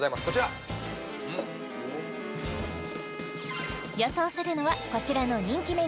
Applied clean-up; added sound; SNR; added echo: none; Wind instrument, woodwind instrument; 14 dB; none.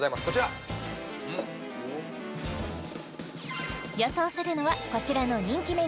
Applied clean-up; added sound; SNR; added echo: none; none; none; none.